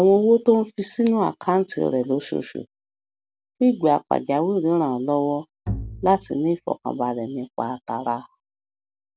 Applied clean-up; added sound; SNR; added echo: none; Bowed string instrument; 11 dB; none.